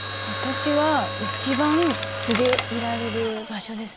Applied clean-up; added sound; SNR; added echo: none; Mechanisms; 1 dB; none.